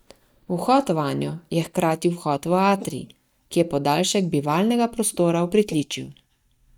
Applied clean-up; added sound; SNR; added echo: neural mask model DeepFilterNet 3.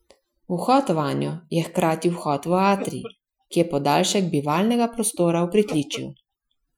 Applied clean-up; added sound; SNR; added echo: classical method Wiener filter.